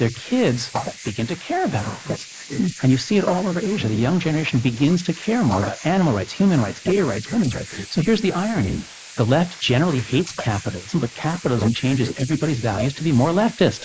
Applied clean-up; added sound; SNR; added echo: neural mask model Resemble Enhance denoiser.